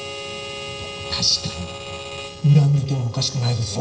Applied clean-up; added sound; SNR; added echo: neural separator model SepFormer DNS4.